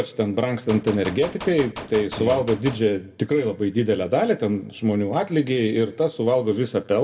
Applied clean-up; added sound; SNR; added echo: none; Gunshot, gunfire; 13 dB; reverberation time 0.6 s.